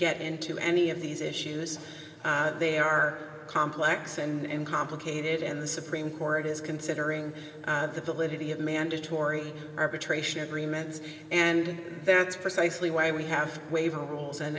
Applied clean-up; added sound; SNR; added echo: none; none; none; reverberation time 2.4 s.